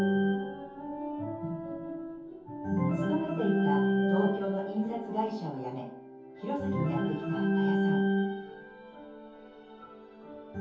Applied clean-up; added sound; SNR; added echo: none; Organ; -4 dB; reverberation time 0.6 s.